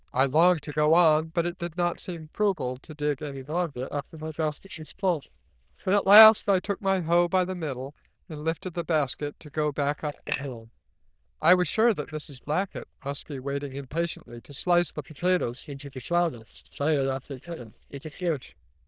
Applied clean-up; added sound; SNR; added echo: neural diffusion model UNIVERSE++.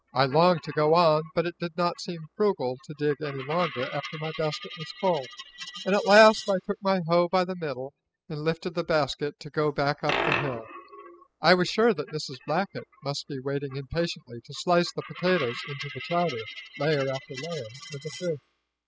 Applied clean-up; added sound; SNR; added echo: classical method spectral subtraction.